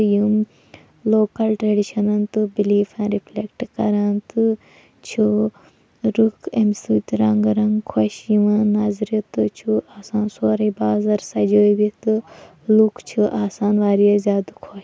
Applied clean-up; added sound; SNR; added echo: none; none; none; none.